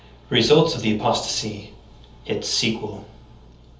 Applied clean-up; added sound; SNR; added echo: none; none; none; reverberation time 0.7 s.